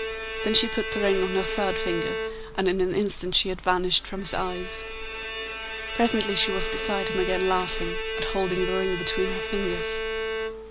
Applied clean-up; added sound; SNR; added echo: none; Bowed string instrument; 4 dB; none.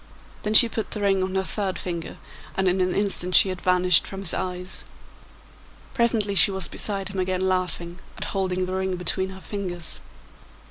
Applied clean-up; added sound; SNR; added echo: none; none; none; none.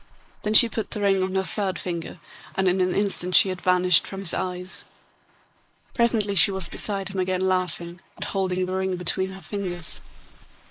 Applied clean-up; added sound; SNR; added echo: neural mask model Resemble Enhance denoiser.